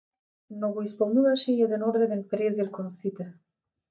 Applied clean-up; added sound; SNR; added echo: neural mask model DeepFilterNet 3.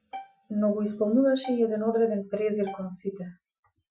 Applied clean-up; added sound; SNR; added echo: classical method Wiener filter.